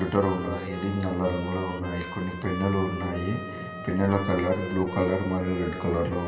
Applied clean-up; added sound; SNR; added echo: none; Trumpet; 13 dB; reverberation time 2.4 s.